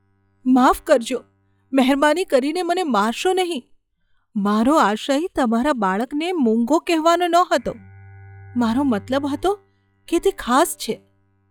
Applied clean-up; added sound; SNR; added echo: classical method log-MMSE.